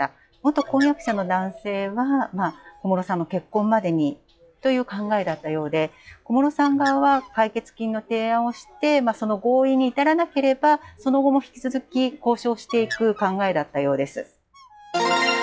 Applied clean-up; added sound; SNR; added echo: classical method log-MMSE.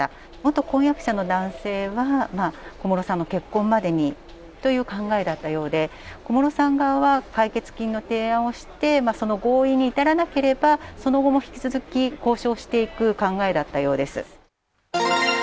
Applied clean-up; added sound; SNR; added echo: none; none; none; none.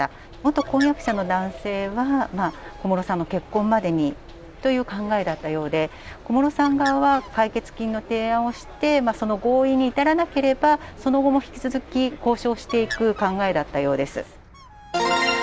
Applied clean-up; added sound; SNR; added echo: none; Bird; 20 dB; none.